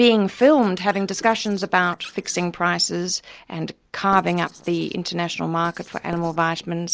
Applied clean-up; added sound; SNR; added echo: neural separator model SepFormer DNS4.